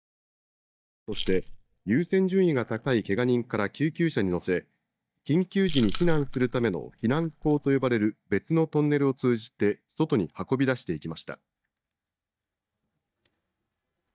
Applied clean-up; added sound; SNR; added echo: neural mask model DeepFilterNet 3.